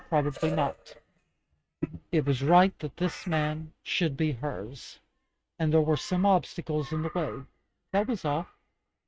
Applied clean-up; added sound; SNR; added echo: neural mask model RNNoise.